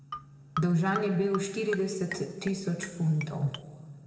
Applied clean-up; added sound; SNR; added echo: none; Marimba, xylophone; 12 dB; reverberation time 1.9 s.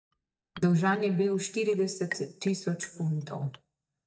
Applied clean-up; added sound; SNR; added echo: neural mask model DeepFilterNet 3.